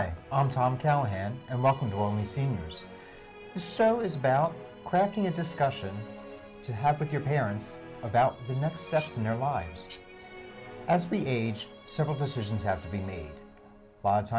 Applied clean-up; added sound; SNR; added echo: none; Dishes, pots, and pans + Musical instrument; 15 dB; none.